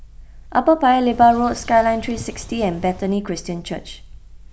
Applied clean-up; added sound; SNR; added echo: none; Bird; 16 dB; none.